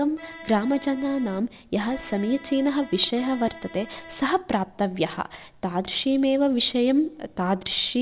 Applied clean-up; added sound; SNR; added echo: none; Accordion; 18 dB; none.